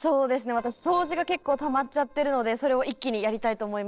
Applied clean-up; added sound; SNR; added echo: neural separator model SepFormer DNS4.